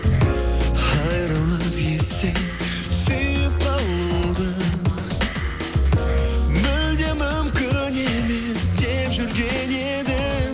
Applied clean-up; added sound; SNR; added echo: none; Drum kit; 7 dB; none.